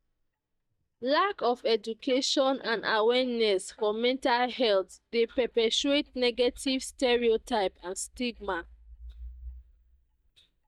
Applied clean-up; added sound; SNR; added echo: neural mask model DeepFilterNet 3.